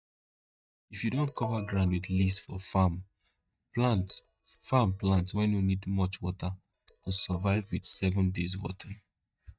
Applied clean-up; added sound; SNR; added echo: neural mask model DeepFilterNet 3.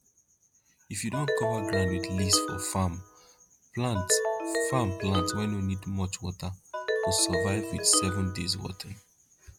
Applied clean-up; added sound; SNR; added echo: none; Ringtone; 2 dB; none.